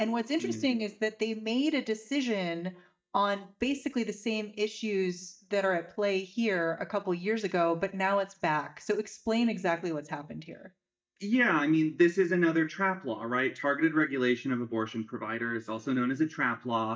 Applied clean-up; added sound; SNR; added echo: neural mask model DeepFilterNet 3.